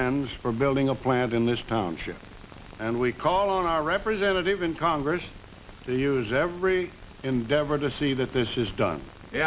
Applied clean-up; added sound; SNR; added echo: none; none; none; none.